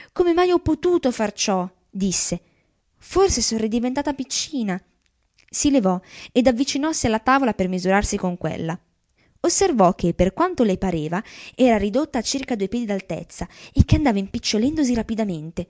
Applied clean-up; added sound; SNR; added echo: none; none; none; none.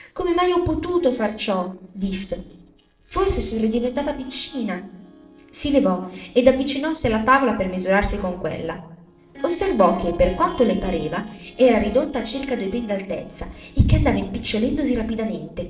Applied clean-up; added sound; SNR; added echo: neural separator model SepFormer DNS4.